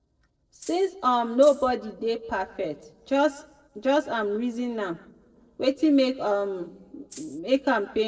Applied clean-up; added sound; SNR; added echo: neural separator model SepFormer DNS4.